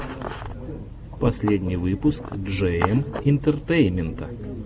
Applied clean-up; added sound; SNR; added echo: none; none; none; none.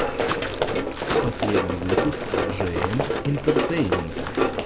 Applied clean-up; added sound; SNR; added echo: none; Run; -4 dB; none.